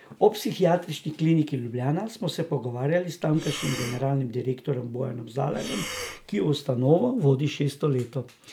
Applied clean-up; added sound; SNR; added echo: none; Breathing; 12 dB; none.